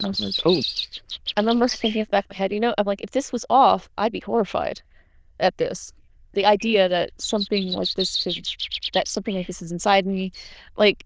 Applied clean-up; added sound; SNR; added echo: neural diffusion model UNIVERSE++.